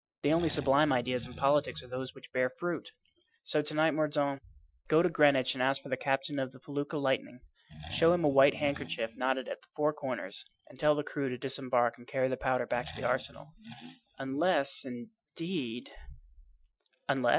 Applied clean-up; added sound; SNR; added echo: classical method Wiener filter.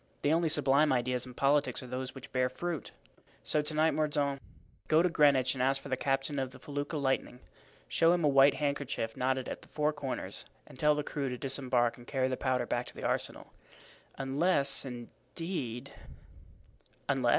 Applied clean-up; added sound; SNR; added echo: none; none; none; none.